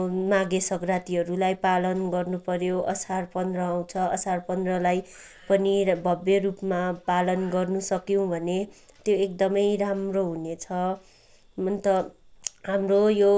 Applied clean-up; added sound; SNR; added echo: none; none; none; none.